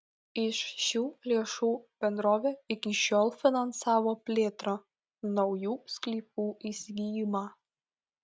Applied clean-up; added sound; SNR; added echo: none; none; none; none.